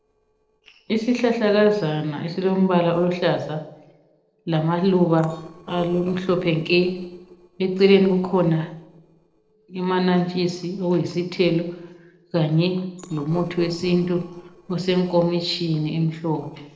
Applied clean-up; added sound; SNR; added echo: neural separator model SepFormer DNS4.